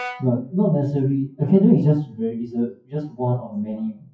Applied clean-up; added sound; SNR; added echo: classical method WPE with log-MMSE.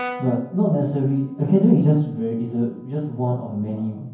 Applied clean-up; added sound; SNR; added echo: none; Brass instrument; 18 dB; reverberation time 0.9 s.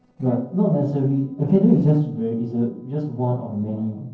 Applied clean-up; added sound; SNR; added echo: neural separator model SepFormer DNS4.